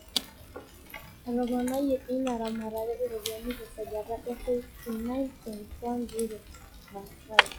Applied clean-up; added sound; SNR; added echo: classical method log-MMSE.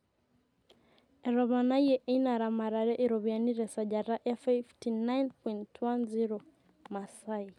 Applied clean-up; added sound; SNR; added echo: none; none; none; none.